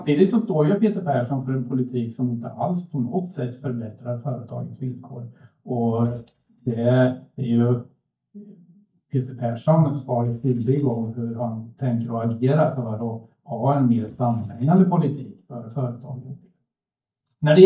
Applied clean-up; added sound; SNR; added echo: neural mask model DeepFilterNet 3.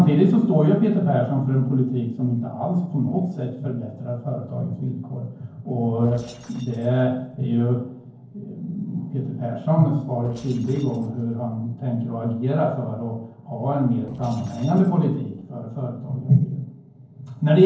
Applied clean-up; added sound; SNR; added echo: neural separator model SepFormer DNS4.